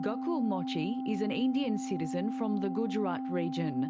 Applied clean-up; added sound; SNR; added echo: none; Organ; 2 dB; none.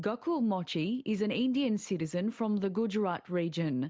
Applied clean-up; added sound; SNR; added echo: none; none; none; none.